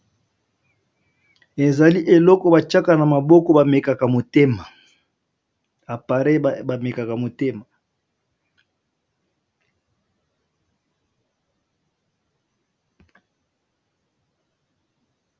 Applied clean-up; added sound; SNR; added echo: none; none; none; none.